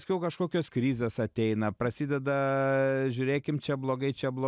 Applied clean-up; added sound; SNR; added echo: none; none; none; none.